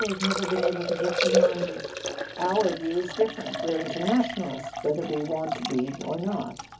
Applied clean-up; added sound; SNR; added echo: none; Liquid; 1 dB; reverberation time 0.3 s.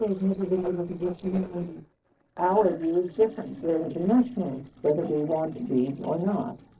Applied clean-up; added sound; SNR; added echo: neural separator model SepFormer DNS4.